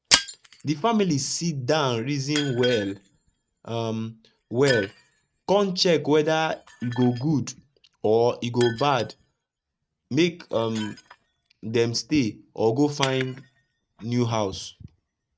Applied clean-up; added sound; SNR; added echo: neural mask model RNNoise.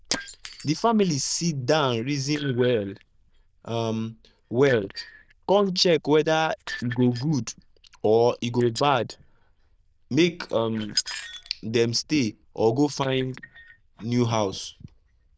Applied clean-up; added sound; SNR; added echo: neural diffusion model UNIVERSE++.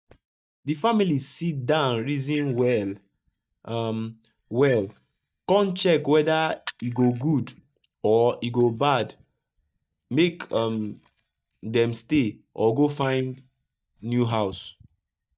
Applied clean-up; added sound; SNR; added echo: neural mask model DeepFilterNet 3.